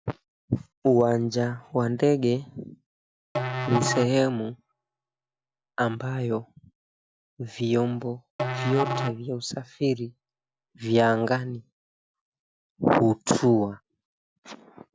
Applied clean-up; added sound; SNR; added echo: none; Musical instrument; 6 dB; none.